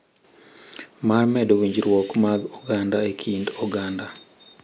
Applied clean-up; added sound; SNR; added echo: none; Hiss; 17 dB; none.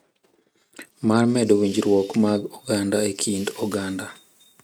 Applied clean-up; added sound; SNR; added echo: neural mask model RNNoise.